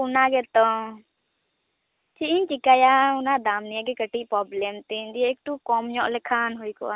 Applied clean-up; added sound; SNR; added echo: none; none; none; none.